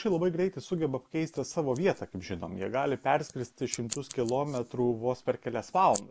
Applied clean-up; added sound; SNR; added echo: none; none; none; none.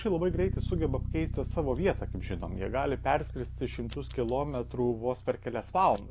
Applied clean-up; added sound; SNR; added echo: none; Bass guitar; 6 dB; none.